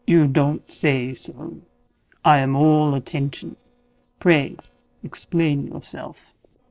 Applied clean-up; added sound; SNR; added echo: neural separator model SepFormer DNS4.